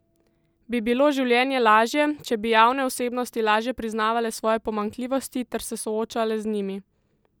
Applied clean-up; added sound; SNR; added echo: none; none; none; none.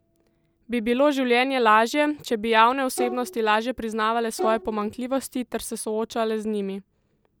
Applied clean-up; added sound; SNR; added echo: none; Bowed string instrument; 11 dB; none.